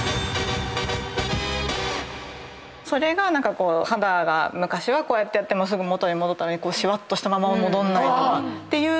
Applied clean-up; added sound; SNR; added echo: none; none; none; none.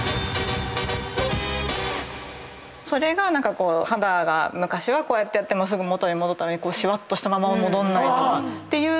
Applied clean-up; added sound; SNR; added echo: none; Bowed string instrument; 13 dB; none.